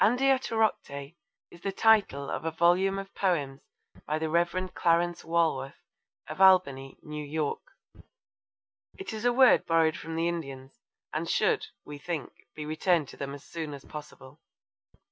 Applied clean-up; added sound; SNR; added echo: none; none; none; none.